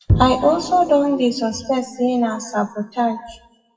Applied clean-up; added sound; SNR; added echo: classical method WPE with log-MMSE.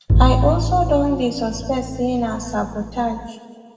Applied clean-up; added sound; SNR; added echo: none; Bowed string instrument; 0 dB; reverberation time 1.6 s.